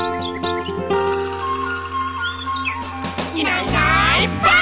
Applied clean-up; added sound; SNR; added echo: none; none; none; none.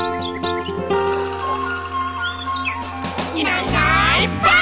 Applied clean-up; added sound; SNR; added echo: none; Squeak + Bark; 19 dB; none.